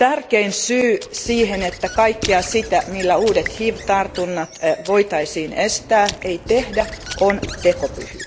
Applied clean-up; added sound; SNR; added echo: none; Squeak / Writing + Raindrop; 14 dB; none.